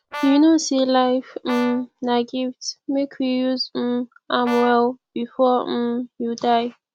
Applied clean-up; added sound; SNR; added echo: none; Brass instrument; 14 dB; none.